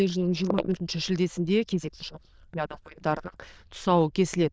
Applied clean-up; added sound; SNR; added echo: neural diffusion model UNIVERSE++.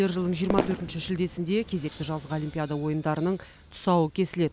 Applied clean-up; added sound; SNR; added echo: none; Fireworks; 6 dB; none.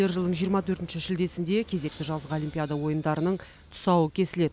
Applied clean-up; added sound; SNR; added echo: none; none; none; none.